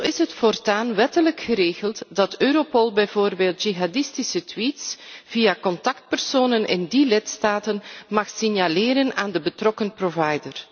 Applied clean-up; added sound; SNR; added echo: none; none; none; none.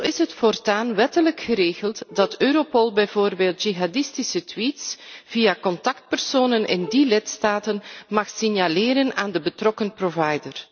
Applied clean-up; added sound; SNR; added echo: neural mask model DeepFilterNet 3.